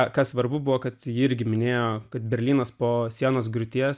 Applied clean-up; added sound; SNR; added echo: none; none; none; none.